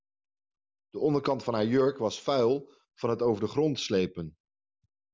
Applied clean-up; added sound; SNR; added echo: none; none; none; none.